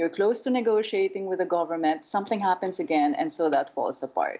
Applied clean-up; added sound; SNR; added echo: none; none; none; none.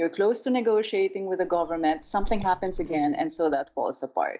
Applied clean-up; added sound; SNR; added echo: neural mask model DeepFilterNet 3.